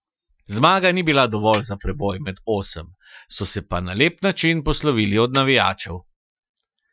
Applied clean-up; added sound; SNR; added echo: classical method Wiener filter.